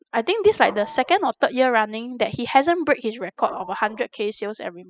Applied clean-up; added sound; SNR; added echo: classical method spectral subtraction.